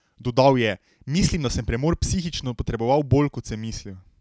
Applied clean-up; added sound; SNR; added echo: none; none; none; none.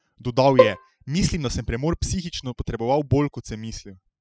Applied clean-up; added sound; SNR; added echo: classical method spectral subtraction.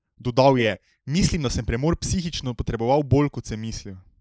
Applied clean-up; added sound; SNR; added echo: neural mask model Resemble Enhance denoiser.